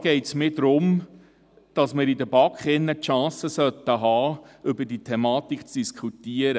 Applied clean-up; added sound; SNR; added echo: none; none; none; none.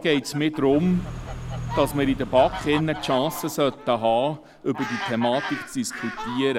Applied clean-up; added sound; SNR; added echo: none; Car + Fowl; 10 dB; none.